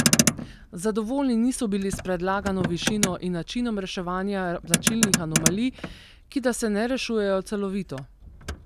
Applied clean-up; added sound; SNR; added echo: none; Motor vehicle (road); 2 dB; none.